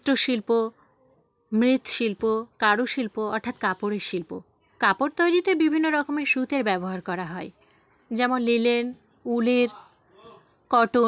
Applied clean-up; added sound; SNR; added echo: none; none; none; none.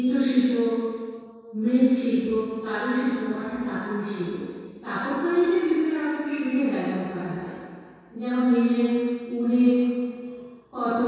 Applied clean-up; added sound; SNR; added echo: none; none; none; reverberation time 2.0 s.